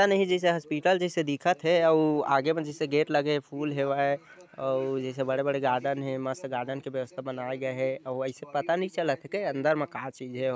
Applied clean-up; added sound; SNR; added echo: none; none; none; none.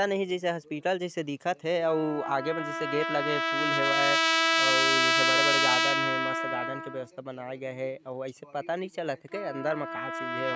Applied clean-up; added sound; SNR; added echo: none; Trumpet; -3 dB; none.